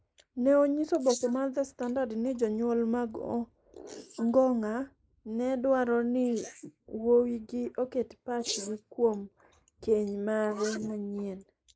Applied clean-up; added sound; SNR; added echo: neural mask model Resemble Enhance denoiser.